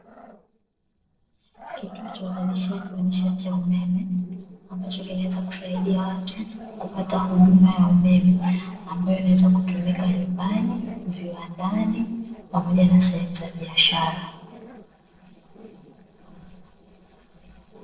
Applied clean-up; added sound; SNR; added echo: neural separator model SepFormer DNS4.